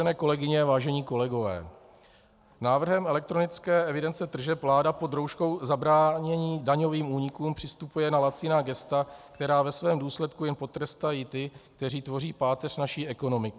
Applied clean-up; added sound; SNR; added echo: none; none; none; none.